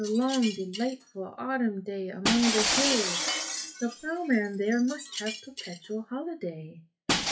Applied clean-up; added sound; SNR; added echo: classical method WPE with log-MMSE.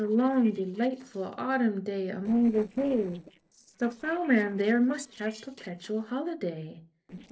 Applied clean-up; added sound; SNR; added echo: neural separator model SepFormer DNS4.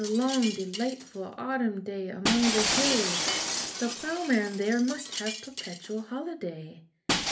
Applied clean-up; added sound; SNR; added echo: none; Shatter; 3 dB; reverberation time 0.3 s.